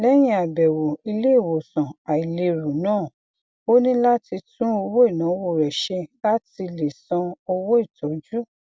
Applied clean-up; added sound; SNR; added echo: none; none; none; none.